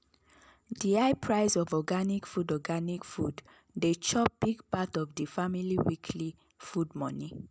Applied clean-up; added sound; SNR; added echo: none; none; none; none.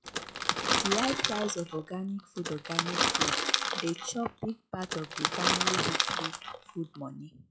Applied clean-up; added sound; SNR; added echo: classical method log-MMSE.